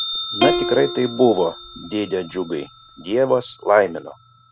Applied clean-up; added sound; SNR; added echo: none; Plucked string instrument + Bell; 6 dB; none.